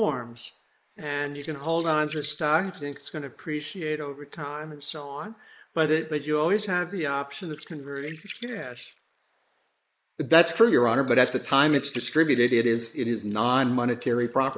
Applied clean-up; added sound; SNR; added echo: neural mask model Resemble Enhance denoiser.